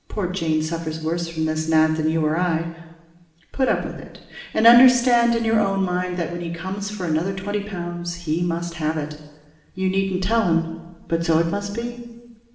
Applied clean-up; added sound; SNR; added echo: none; none; none; reverberation time 1.0 s.